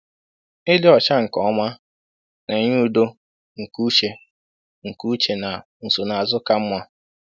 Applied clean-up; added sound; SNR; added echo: none; none; none; none.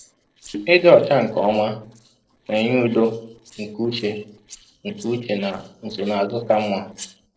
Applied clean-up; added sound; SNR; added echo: neural separator model SepFormer DNS4.